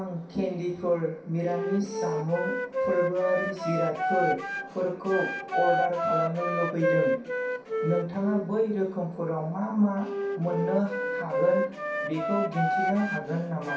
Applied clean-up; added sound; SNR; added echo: none; Wind instrument, woodwind instrument; 1 dB; reverberation time 0.6 s.